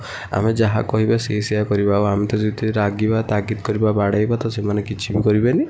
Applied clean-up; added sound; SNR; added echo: none; none; none; none.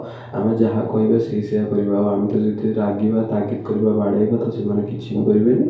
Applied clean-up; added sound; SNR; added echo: none; none; none; reverberation time 2.4 s.